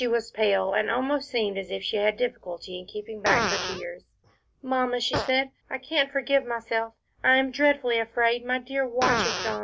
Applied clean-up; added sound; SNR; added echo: none; Fart; 8 dB; none.